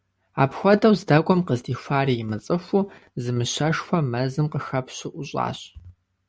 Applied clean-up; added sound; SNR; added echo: none; none; none; none.